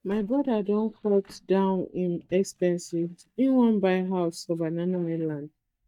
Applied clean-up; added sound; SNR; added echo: neural mask model DeepFilterNet 3.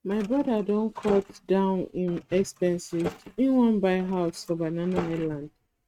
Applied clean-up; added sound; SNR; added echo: neural mask model RNNoise.